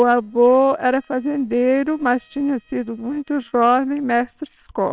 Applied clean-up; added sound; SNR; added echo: neural separator model SepFormer WHAMR!.